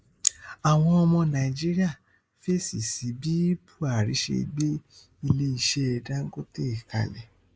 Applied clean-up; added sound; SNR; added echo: neural mask model Resemble Enhance denoiser.